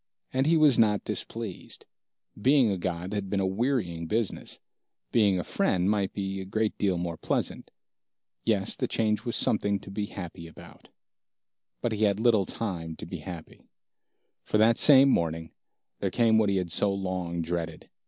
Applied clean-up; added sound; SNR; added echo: none; none; none; none.